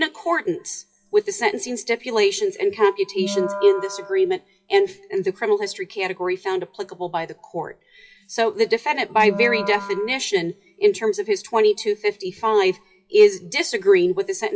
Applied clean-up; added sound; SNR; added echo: classical method WPE with log-MMSE.